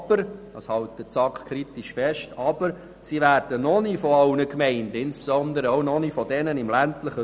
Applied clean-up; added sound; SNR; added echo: none; none; none; none.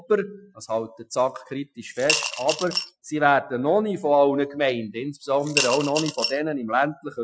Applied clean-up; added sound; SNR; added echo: classical method Wiener filter.